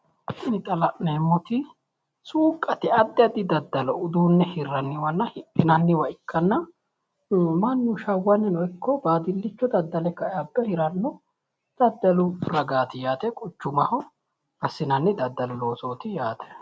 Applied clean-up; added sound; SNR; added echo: none; none; none; none.